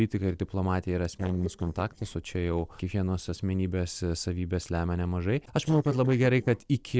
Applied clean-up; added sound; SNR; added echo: neural separator model SepFormer DNS4.